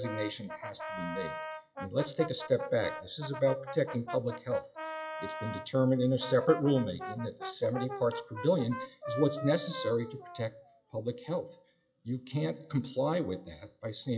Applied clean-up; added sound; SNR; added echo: classical method log-MMSE.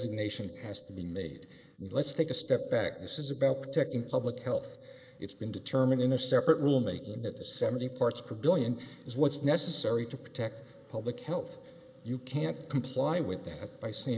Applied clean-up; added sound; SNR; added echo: neural mask model Resemble Enhance denoiser.